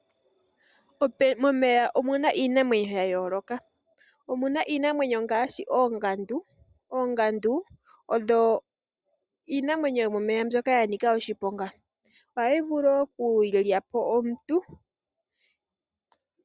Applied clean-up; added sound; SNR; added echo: none; none; none; none.